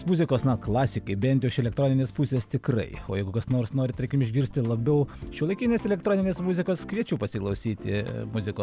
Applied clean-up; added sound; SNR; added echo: none; none; none; none.